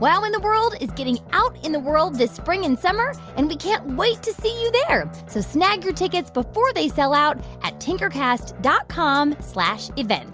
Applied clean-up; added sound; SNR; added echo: none; none; none; none.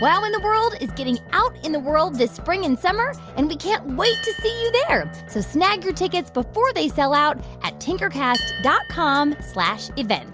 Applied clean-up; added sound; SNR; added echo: none; Bell; 15 dB; none.